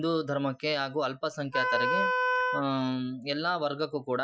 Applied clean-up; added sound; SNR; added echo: classical method Wiener filter.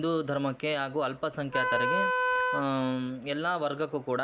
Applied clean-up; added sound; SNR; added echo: none; Wind instrument, woodwind instrument; -2 dB; none.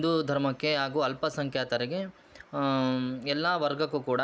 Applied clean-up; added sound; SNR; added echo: none; none; none; none.